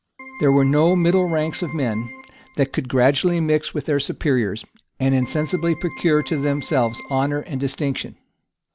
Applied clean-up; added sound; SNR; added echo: none; Keyboard (musical); 18 dB; none.